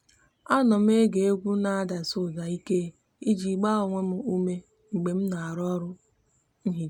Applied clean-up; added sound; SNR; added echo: none; none; none; none.